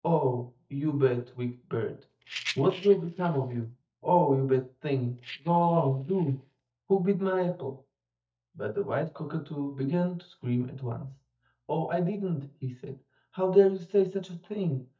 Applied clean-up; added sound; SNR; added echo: neural mask model DeepFilterNet 3.